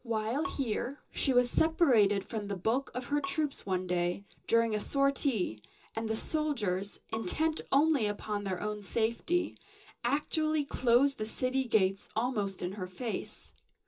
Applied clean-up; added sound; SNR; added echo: none; Bowed string instrument; 19 dB; reverberation time 0.2 s.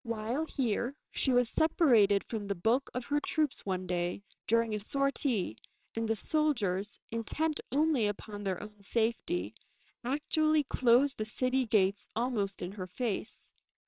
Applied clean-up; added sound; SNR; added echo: neural separator model SepFormer WHAMR!.